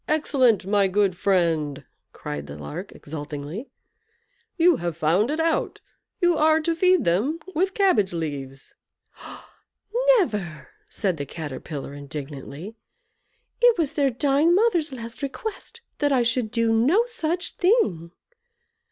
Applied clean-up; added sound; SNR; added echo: none; none; none; none.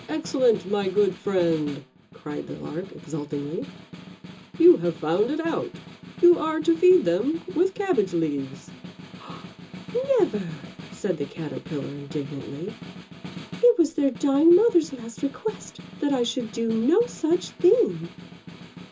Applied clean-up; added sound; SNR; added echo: none; Snare drum; 17 dB; reverberation time 0.2 s.